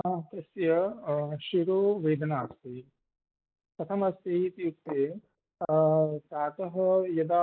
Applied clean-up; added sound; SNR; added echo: neural mask model Resemble Enhance denoiser.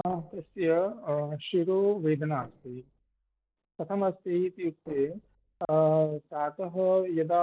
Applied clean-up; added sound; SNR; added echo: neural separator model SepFormer DNS4.